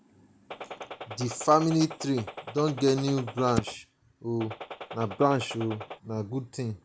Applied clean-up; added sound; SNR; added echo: none; Gunshot, gunfire; 12 dB; none.